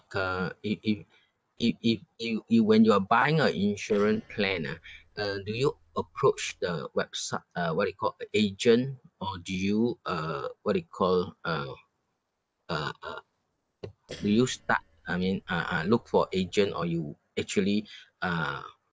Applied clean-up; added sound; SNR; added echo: neural separator model SepFormer DNS4.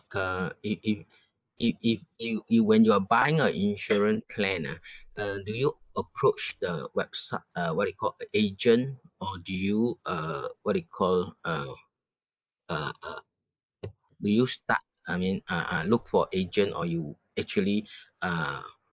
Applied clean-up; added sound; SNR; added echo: neural mask model Resemble Enhance denoiser.